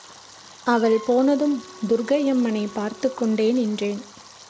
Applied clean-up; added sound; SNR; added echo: none; Stream + Wind instrument, woodwind instrument; 19 dB; none.